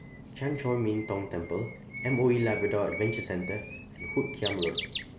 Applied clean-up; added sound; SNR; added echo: none; Bird; 9 dB; none.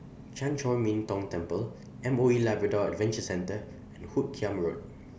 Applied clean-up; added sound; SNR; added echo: none; none; none; none.